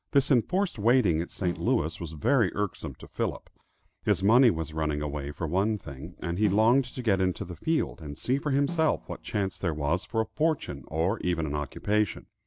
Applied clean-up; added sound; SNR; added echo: none; Snare drum; 15 dB; none.